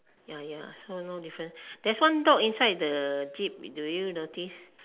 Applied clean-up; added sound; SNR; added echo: none; none; none; none.